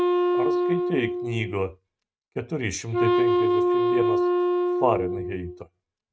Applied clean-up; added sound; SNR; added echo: neural mask model RNNoise.